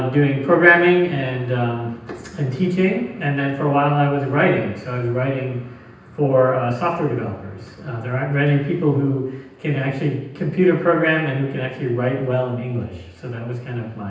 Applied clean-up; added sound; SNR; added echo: none; none; none; reverberation time 0.9 s.